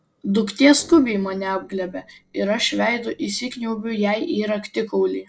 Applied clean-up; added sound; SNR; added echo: neural separator model SepFormer DNS4.